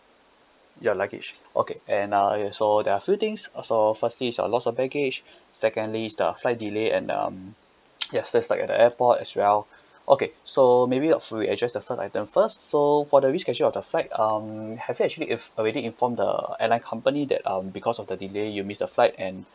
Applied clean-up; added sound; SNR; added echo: none; none; none; none.